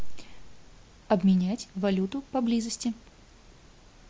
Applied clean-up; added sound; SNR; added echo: none; none; none; none.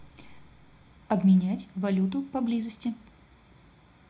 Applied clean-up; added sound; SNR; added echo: none; none; none; reverberation time 0.2 s.